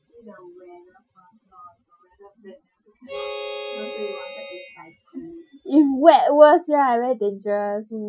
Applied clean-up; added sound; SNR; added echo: classical method Wiener filter.